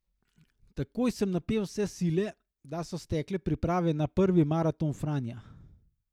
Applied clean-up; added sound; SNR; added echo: none; none; none; none.